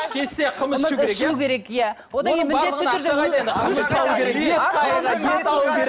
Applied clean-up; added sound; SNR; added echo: none; none; none; none.